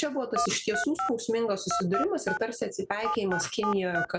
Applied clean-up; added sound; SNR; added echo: none; Telephone; 4 dB; none.